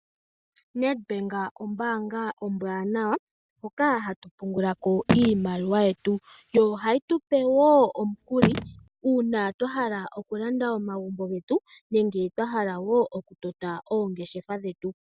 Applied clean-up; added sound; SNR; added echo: none; Telephone; 2 dB; none.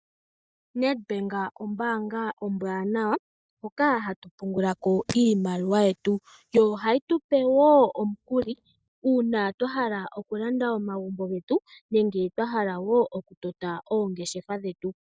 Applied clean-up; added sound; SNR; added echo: neural mask model DeepFilterNet 3.